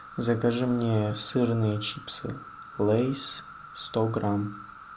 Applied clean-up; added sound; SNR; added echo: none; Insect; 18 dB; none.